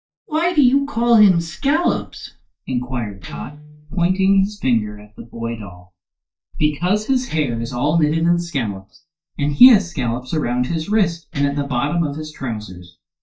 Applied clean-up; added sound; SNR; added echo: neural mask model DeepFilterNet 3.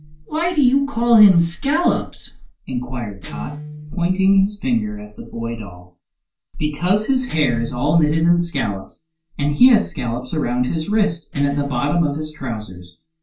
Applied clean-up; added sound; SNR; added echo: none; Guitar; 19 dB; reverberation time 0.2 s.